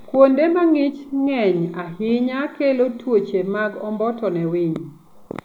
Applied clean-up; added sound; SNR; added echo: none; none; none; none.